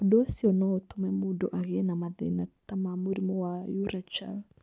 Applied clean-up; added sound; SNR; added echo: none; none; none; none.